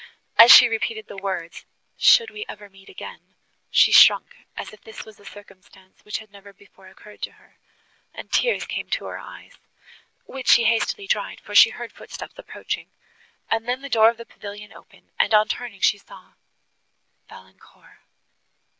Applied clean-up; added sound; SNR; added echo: none; none; none; none.